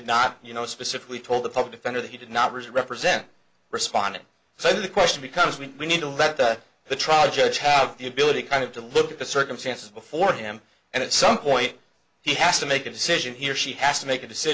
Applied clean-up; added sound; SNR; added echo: none; none; none; none.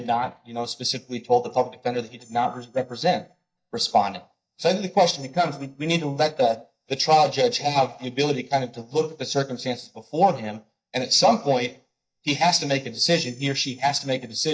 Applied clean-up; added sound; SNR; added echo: neural mask model DeepFilterNet 3.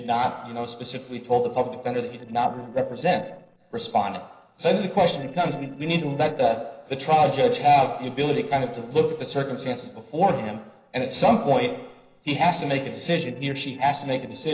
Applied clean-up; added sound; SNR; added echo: neural separator model SepFormer DNS4.